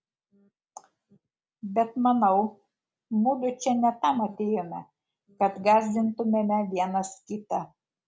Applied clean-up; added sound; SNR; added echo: none; none; none; none.